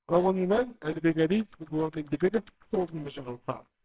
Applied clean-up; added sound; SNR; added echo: neural separator model SepFormer WHAMR!.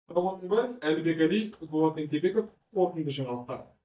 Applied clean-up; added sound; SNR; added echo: neural mask model DeepFilterNet 3.